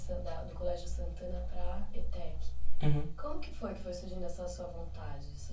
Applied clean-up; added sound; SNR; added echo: none; none; none; reverberation time 0.2 s.